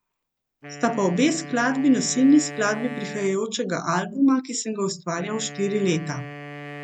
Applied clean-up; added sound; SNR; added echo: none; Wind instrument, woodwind instrument; 15 dB; none.